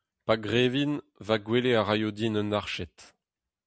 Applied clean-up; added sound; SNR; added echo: none; none; none; none.